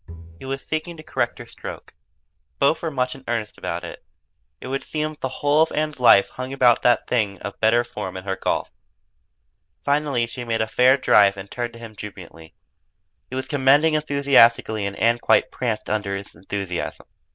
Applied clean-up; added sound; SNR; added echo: neural diffusion model UNIVERSE++.